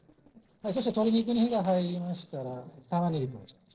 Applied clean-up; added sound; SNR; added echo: neural separator model SepFormer DNS4.